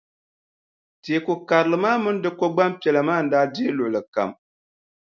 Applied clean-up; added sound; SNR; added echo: none; none; none; none.